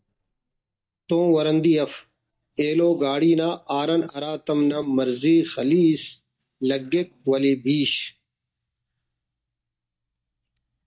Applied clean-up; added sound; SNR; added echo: neural mask model DeepFilterNet 3.